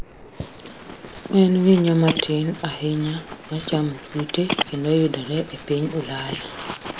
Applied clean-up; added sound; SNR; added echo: neural mask model Resemble Enhance denoiser.